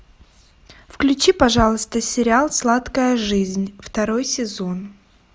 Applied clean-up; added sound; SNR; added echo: none; none; none; none.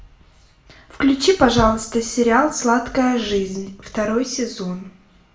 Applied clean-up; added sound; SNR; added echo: none; none; none; reverberation time 0.4 s.